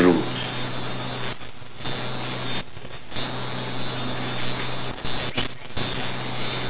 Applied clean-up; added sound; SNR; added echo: none; Scratching (performance technique); 18 dB; none.